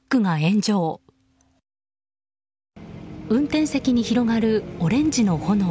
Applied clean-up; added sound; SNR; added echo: none; none; none; none.